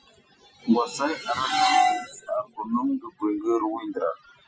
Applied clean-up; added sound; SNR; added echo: classical method Wiener filter.